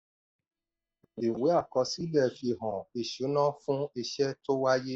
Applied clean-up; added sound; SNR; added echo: neural mask model DeepFilterNet 3.